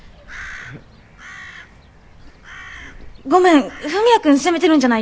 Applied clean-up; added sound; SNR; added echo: none; Crow; 20 dB; none.